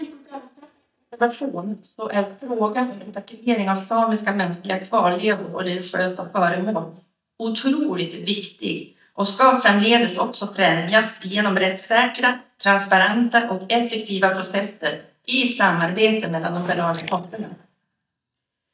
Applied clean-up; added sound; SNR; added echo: neural mask model DeepFilterNet 3.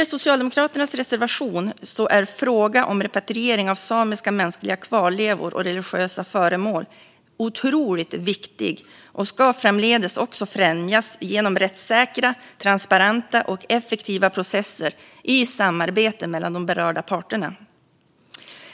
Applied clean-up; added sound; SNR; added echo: none; none; none; none.